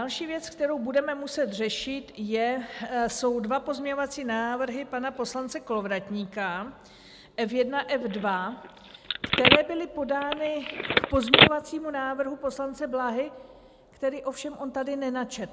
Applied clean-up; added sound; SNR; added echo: none; Telephone; -4 dB; none.